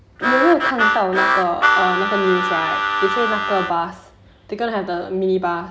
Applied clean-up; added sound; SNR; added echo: none; Harmonica; -2 dB; none.